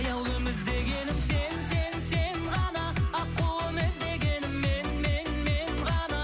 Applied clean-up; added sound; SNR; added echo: none; none; none; none.